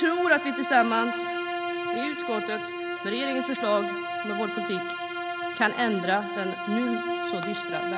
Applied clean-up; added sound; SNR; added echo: none; Bowed string instrument; 3 dB; none.